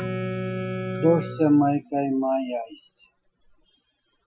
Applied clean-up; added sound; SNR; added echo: classical method Wiener filter.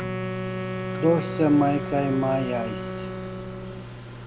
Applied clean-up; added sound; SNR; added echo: none; Microwave oven + Wind instrument, woodwind instrument; 5 dB; none.